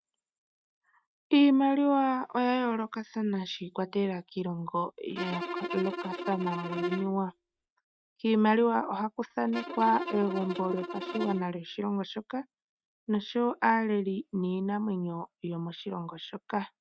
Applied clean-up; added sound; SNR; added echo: neural mask model RNNoise.